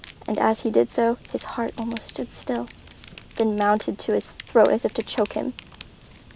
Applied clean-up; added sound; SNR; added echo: none; Fire; 20 dB; none.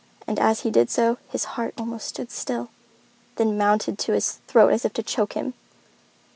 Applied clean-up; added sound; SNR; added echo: none; none; none; none.